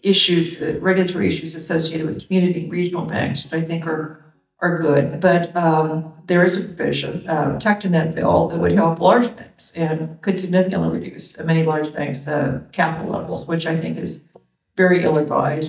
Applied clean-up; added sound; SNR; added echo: neural mask model DeepFilterNet 3.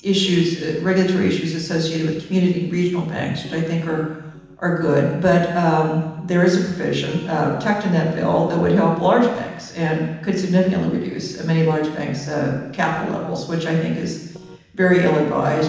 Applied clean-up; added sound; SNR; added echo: neural separator model SepFormer DNS4.